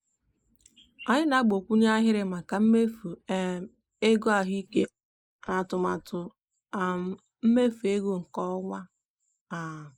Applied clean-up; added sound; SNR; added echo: neural mask model Resemble Enhance denoiser.